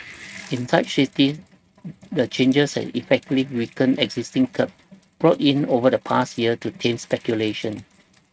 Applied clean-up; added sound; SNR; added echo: neural mask model RNNoise.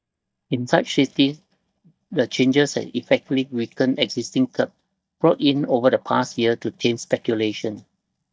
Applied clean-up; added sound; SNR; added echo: neural mask model DeepFilterNet 3.